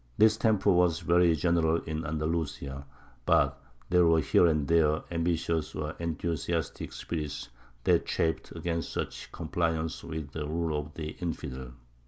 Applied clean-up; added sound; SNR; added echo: none; none; none; none.